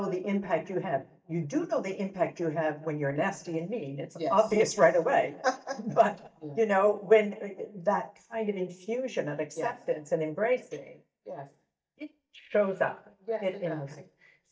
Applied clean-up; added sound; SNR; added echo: neural mask model DeepFilterNet 3.